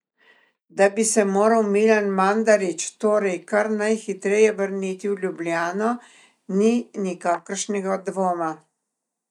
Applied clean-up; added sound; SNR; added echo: neural mask model DeepFilterNet 3.